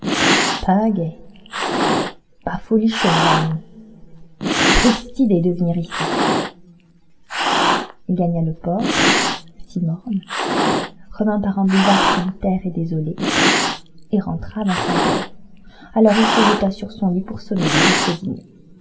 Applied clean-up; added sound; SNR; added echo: none; Cat; 0 dB; reverberation time 2.1 s.